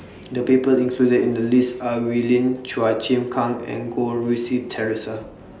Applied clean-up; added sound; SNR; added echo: none; none; none; none.